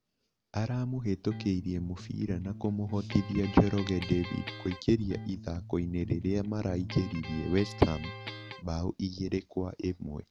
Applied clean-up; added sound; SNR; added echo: none; Electric guitar; 11 dB; none.